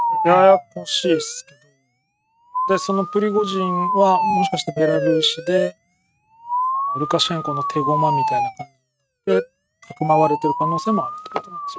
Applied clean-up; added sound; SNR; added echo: neural mask model RNNoise.